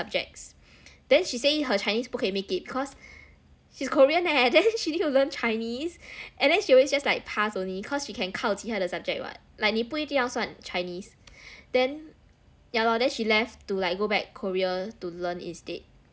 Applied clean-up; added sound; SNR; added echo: none; none; none; none.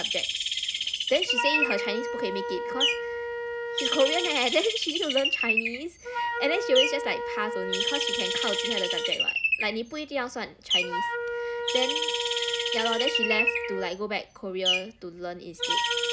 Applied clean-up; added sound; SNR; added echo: none; Bird + Wind instrument, woodwind instrument; -2 dB; none.